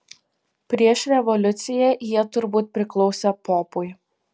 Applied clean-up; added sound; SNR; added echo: none; none; none; none.